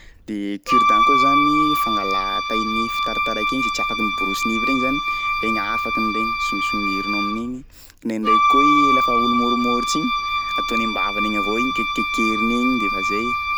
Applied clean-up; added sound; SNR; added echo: none; Wind instrument, woodwind instrument; -5 dB; none.